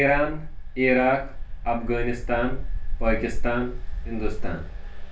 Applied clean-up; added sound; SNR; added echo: none; Engine; 1 dB; reverberation time 0.2 s.